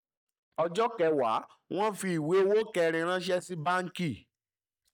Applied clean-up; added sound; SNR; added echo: neural mask model DeepFilterNet 3.